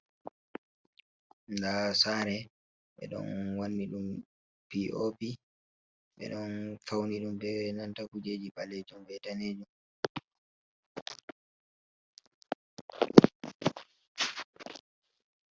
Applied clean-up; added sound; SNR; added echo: none; none; none; none.